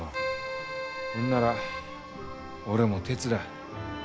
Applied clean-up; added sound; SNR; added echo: none; Keyboard (musical); 6 dB; none.